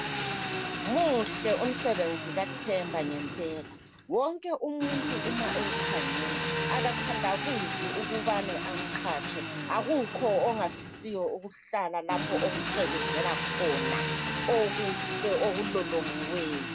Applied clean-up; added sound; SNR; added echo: none; Engine; 2 dB; none.